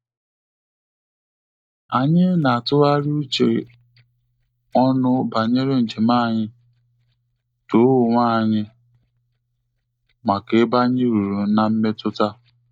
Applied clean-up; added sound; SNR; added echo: neural mask model DeepFilterNet 3.